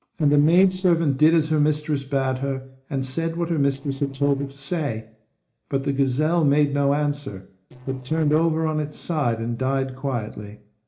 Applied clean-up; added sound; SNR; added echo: neural separator model SepFormer DNS4.